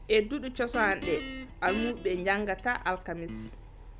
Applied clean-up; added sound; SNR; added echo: none; Guitar; 11 dB; none.